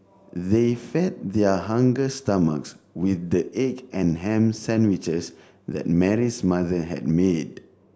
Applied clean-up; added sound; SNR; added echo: none; none; none; none.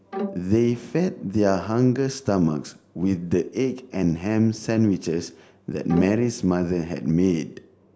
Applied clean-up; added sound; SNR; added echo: none; Bowed string instrument; 10 dB; none.